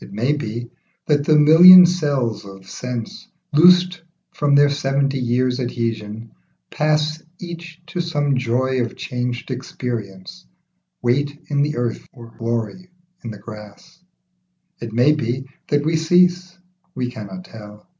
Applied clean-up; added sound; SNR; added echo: none; none; none; none.